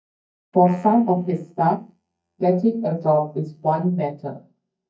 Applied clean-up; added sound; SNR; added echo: neural mask model DeepFilterNet 3.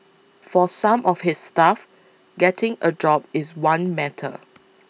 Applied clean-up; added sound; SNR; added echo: none; none; none; none.